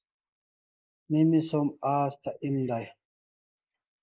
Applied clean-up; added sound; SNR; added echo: neural mask model Resemble Enhance denoiser.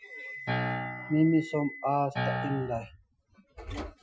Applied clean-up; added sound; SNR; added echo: classical method Wiener filter.